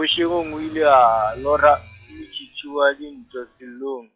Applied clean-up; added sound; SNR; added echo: classical method log-MMSE.